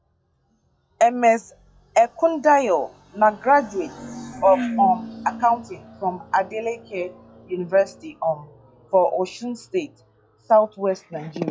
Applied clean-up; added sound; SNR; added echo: classical method log-MMSE.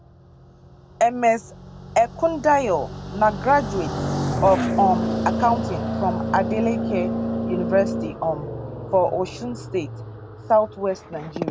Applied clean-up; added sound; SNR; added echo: none; Car passing by; 5 dB; none.